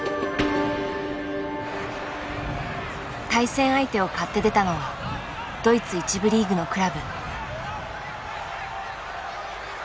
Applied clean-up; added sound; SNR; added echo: none; Thunder / Rain; 13 dB; none.